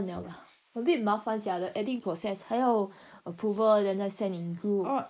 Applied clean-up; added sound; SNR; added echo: neural mask model Resemble Enhance denoiser.